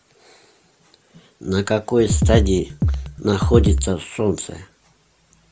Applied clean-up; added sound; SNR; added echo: none; Drum kit; -4 dB; none.